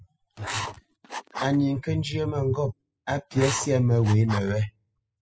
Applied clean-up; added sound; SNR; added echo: classical method spectral subtraction.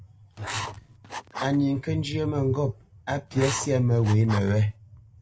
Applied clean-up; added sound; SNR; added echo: none; Writing; 11 dB; none.